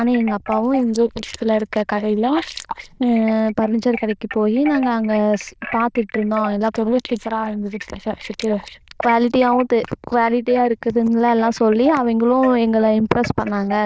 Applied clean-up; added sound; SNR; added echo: neural diffusion model UNIVERSE++.